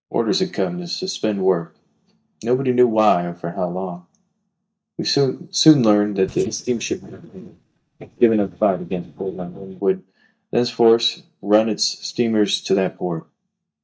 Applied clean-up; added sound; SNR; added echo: neural mask model DeepFilterNet 3.